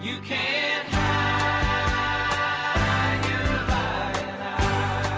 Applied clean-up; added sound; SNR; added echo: none; none; none; none.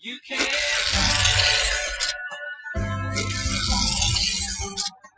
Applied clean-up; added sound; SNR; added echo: classical method Wiener filter.